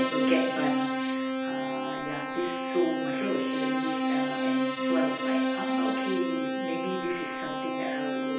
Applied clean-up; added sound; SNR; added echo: none; Keyboard (musical); -5 dB; reverberation time 0.9 s.